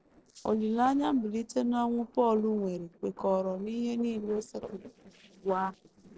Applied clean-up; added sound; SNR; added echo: neural separator model SepFormer DNS4.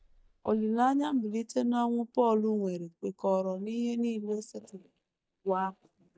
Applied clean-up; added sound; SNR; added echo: neural mask model DeepFilterNet 3.